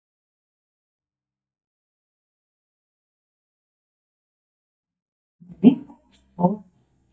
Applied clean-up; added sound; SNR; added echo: neural mask model DeepFilterNet 3.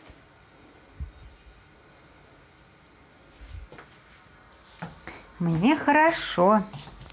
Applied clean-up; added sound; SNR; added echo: none; none; none; none.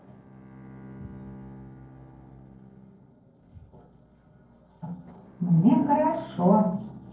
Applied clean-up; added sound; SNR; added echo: neural separator model SepFormer DNS4.